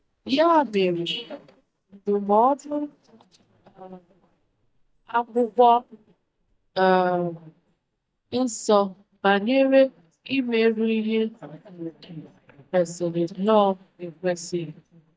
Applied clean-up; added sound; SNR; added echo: neural mask model DeepFilterNet 3.